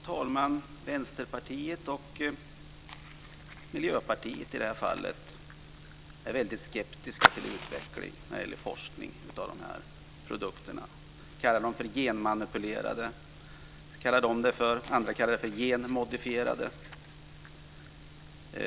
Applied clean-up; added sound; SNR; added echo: none; Fire; 7 dB; none.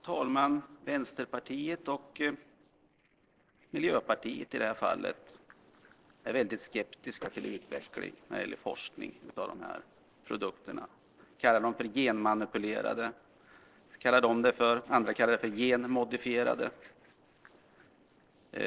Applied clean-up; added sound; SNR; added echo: neural separator model SepFormer DNS4.